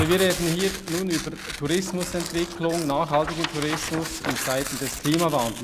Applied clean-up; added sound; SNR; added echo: none; Tearing + Wild animals; 7 dB; none.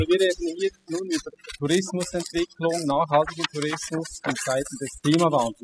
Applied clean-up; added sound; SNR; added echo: classical method spectral subtraction.